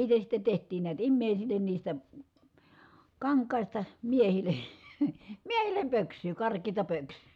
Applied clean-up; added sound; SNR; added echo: none; none; none; none.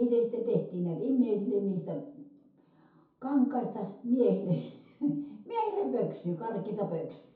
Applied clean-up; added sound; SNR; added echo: none; none; none; reverberation time 0.6 s.